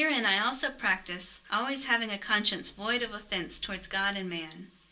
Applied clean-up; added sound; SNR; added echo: none; none; none; reverberation time 0.2 s.